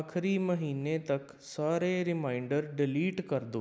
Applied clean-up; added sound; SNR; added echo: none; none; none; none.